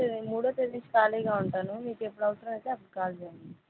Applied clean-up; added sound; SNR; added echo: none; none; none; none.